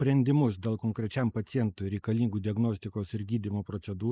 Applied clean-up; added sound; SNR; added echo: neural mask model Resemble Enhance denoiser.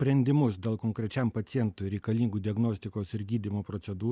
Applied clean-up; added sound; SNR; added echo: none; none; none; none.